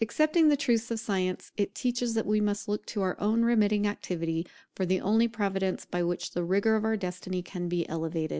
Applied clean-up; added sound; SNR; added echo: none; none; none; none.